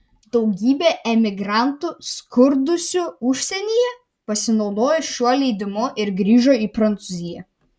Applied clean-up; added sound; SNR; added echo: none; none; none; none.